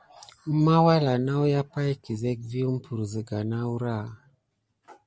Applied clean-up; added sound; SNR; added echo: none; none; none; none.